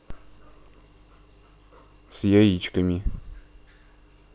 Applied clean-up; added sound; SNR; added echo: none; none; none; none.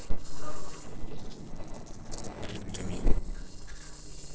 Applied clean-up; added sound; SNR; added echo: neural separator model SepFormer DNS4.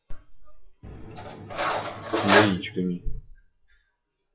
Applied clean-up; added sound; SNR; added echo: classical method WPE with log-MMSE.